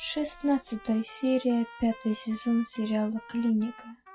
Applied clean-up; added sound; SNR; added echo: classical method WPE with log-MMSE.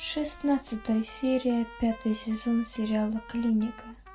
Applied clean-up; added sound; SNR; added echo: none; Trumpet; 20 dB; reverberation time 0.2 s.